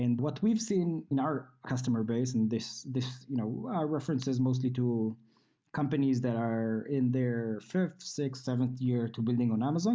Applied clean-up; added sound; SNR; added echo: none; none; none; none.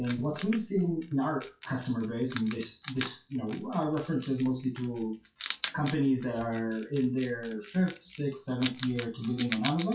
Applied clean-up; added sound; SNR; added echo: classical method WPE with log-MMSE.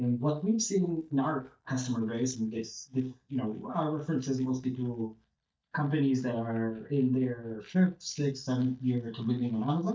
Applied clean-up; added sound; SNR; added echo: neural mask model DeepFilterNet 3.